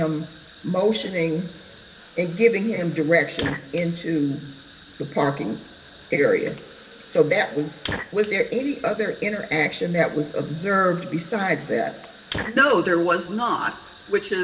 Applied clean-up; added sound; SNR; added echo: none; Fire; 14 dB; reverberation time 2.1 s.